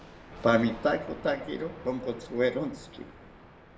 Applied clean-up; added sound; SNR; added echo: none; Thunder; 16 dB; reverberation time 0.6 s.